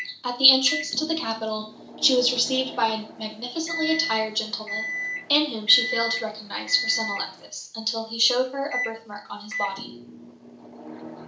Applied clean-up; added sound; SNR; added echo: none; Microwave oven; 9 dB; reverberation time 0.4 s.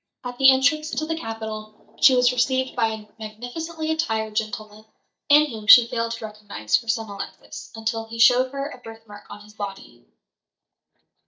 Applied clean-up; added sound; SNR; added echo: neural mask model DeepFilterNet 3.